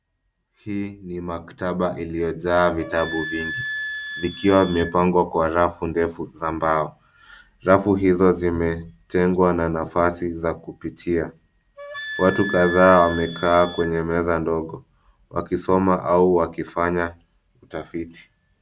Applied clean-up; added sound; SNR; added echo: none; Wind instrument, woodwind instrument; 11 dB; none.